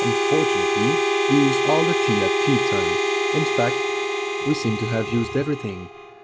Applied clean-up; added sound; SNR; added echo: none; Harmonica; -3 dB; none.